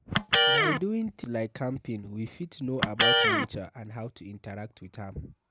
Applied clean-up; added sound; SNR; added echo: none; Electric guitar; -5 dB; none.